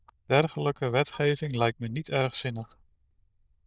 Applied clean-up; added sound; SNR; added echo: neural diffusion model UNIVERSE++.